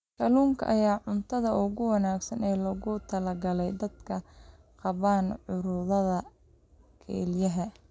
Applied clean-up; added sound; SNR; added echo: none; none; none; none.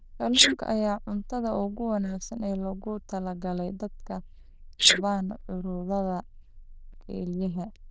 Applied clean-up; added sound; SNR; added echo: neural diffusion model UNIVERSE++.